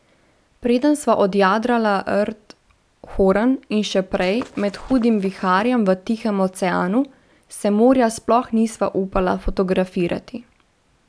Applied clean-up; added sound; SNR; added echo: none; Walk, footsteps / Run; 20 dB; none.